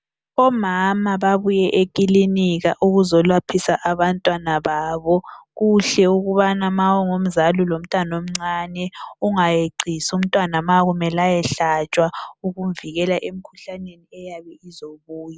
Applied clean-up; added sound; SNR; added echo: none; none; none; none.